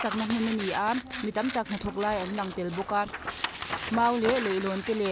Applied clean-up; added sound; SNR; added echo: none; Tearing; 7 dB; none.